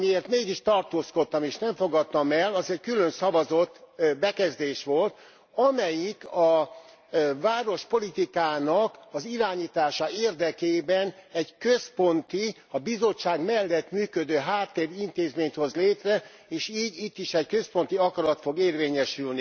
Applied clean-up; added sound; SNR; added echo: none; none; none; none.